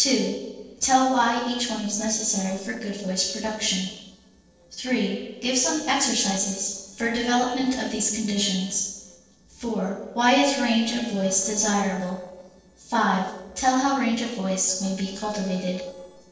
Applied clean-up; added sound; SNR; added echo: neural separator model SepFormer DNS4.